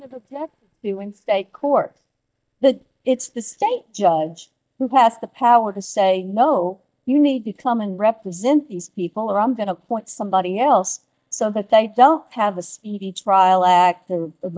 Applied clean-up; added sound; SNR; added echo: neural mask model DeepFilterNet 3.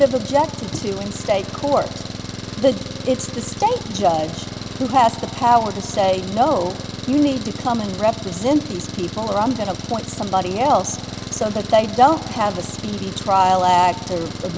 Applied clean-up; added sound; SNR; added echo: none; Engine; 10 dB; none.